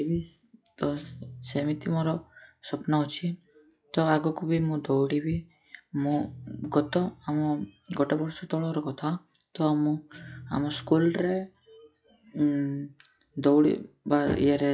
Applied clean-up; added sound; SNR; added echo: classical method log-MMSE.